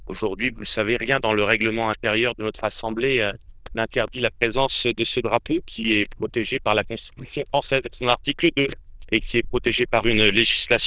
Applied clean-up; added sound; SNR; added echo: neural diffusion model UNIVERSE++.